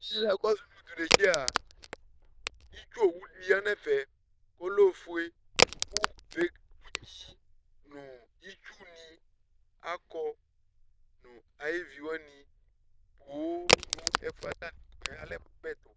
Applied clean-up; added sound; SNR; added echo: neural diffusion model UNIVERSE++.